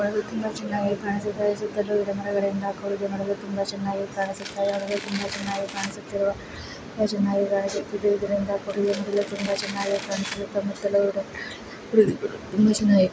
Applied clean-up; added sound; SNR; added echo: none; Domestic sounds, home sounds; 13 dB; none.